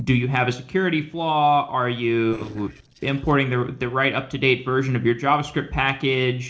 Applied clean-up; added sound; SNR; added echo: neural separator model SepFormer DNS4.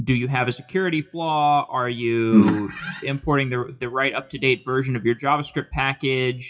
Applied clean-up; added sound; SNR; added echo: classical method WPE with log-MMSE.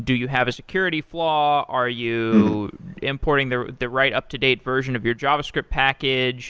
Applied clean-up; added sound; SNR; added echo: none; none; none; none.